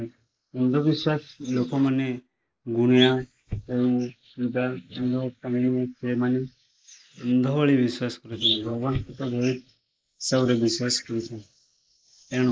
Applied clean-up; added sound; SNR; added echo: neural mask model Resemble Enhance denoiser.